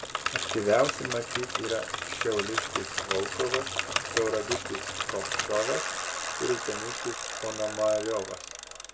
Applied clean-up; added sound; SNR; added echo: none; Bicycle; 2 dB; none.